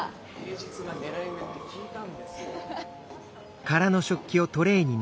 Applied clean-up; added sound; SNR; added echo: none; Breathing; 18 dB; none.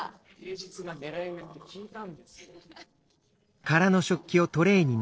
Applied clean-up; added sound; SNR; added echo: neural separator model SepFormer DNS4.